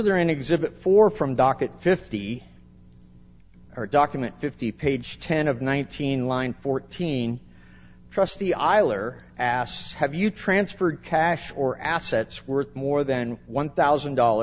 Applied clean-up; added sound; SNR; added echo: none; none; none; none.